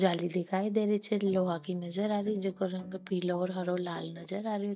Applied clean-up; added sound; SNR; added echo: neural mask model DeepFilterNet 3.